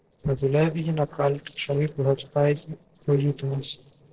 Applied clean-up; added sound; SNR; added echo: neural separator model SepFormer DNS4.